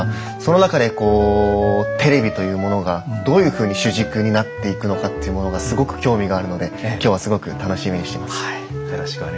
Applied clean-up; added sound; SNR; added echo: none; Wind instrument, woodwind instrument; 12 dB; none.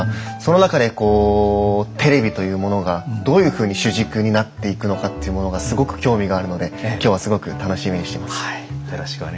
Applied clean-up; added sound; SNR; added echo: none; none; none; none.